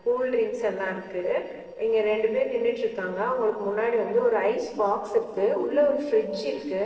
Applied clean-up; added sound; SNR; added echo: neural separator model SepFormer DNS4.